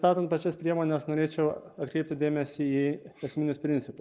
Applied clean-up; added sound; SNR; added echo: neural mask model Resemble Enhance denoiser.